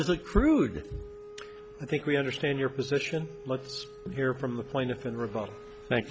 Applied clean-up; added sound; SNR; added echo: none; Wind instrument, woodwind instrument; 16 dB; none.